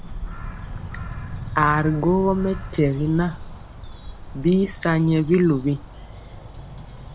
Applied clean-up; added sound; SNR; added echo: none; Bird vocalization, bird call, bird song; 11 dB; none.